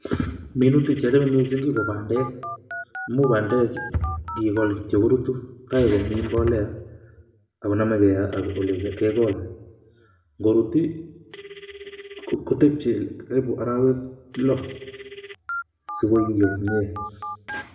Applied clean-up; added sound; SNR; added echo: none; Telephone; 15 dB; reverberation time 0.7 s.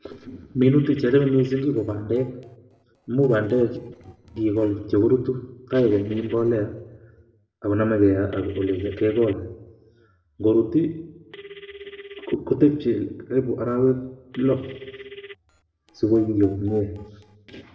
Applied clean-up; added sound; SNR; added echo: neural separator model SepFormer DNS4.